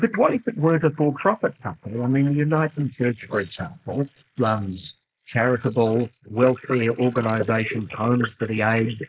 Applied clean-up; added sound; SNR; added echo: neural mask model Resemble Enhance denoiser.